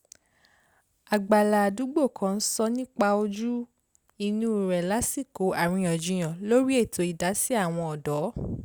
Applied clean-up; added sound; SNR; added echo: none; none; none; none.